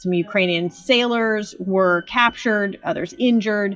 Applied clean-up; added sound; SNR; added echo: classical method WPE with log-MMSE.